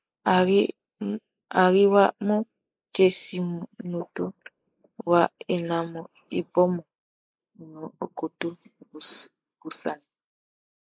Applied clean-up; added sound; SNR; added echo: neural mask model Resemble Enhance denoiser.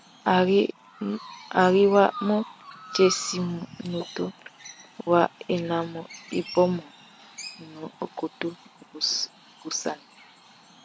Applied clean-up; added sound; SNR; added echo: none; Chirp, tweet; 18 dB; none.